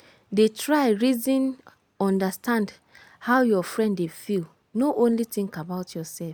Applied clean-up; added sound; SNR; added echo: none; none; none; none.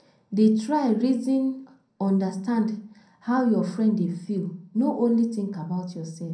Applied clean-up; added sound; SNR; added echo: none; none; none; reverberation time 0.5 s.